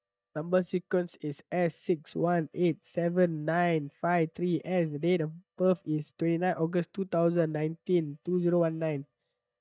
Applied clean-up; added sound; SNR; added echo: neural mask model DeepFilterNet 3.